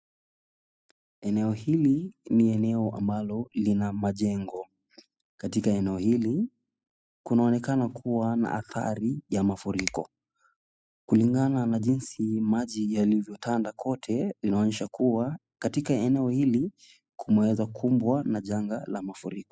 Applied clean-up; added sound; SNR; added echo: classical method spectral subtraction.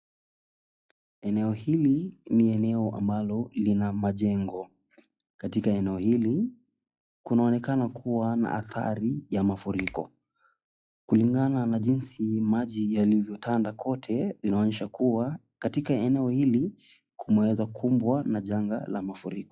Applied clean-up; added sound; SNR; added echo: classical method log-MMSE.